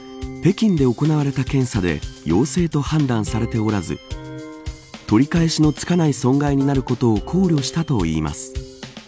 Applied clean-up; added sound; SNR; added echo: none; none; none; none.